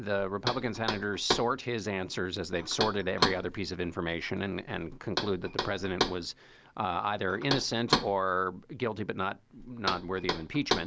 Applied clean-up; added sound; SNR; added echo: none; Knock; 4 dB; none.